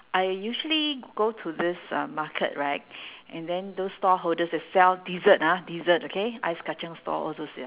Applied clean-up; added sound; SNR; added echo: none; none; none; none.